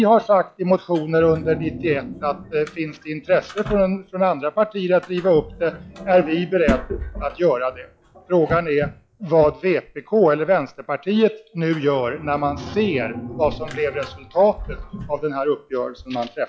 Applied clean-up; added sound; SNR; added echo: classical method log-MMSE.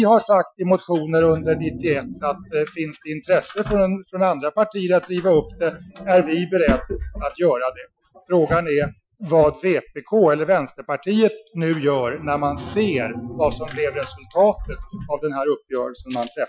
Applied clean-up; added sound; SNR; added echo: classical method Wiener filter.